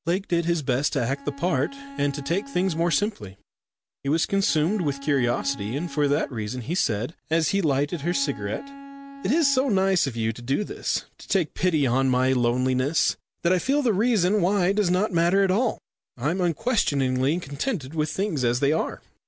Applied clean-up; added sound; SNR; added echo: none; Bowed string instrument; 16 dB; none.